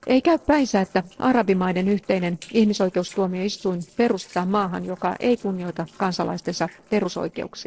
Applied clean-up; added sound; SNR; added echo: neural separator model SepFormer DNS4.